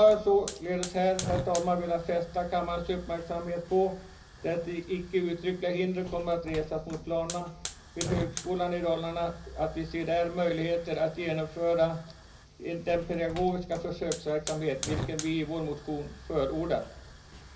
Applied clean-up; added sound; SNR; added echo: none; Hiss / Fire; 12 dB; reverberation time 0.5 s.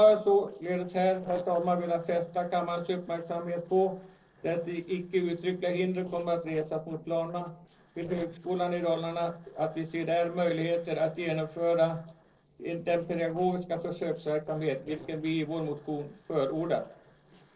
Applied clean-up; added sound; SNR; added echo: neural separator model SepFormer DNS4.